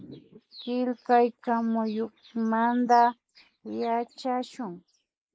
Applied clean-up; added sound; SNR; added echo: neural mask model Resemble Enhance denoiser.